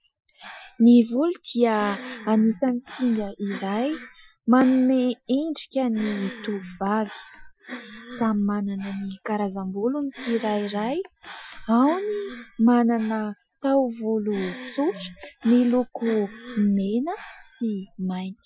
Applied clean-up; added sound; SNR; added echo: classical method Wiener filter.